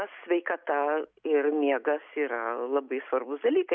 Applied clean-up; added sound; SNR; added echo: none; none; none; none.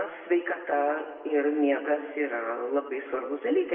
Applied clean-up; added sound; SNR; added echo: none; none; none; reverberation time 1.6 s.